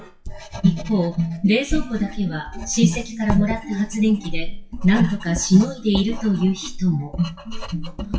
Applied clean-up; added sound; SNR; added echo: classical method WPE with log-MMSE.